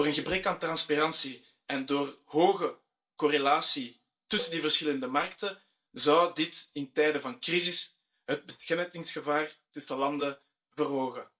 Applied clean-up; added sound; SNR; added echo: neural mask model DeepFilterNet 3.